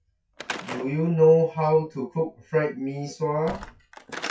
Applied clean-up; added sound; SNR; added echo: classical method WPE with log-MMSE.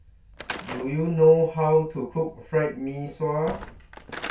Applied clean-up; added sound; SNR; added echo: none; Slam / Wood; 16 dB; reverberation time 0.3 s.